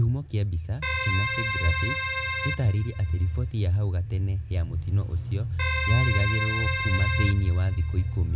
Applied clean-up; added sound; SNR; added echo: none; Keyboard (musical); 6 dB; none.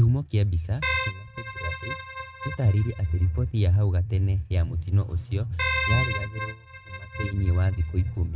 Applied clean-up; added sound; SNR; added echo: neural mask model RNNoise.